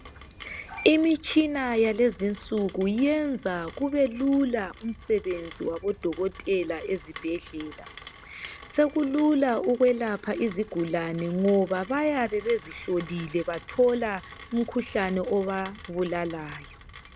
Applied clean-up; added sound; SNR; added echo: none; Rain; 19 dB; none.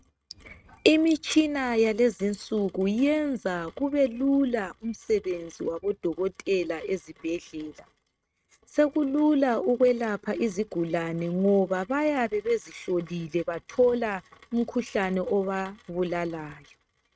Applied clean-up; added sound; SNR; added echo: neural mask model RNNoise.